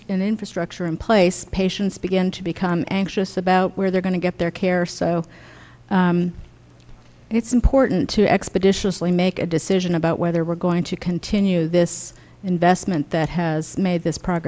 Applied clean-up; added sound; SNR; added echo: none; none; none; none.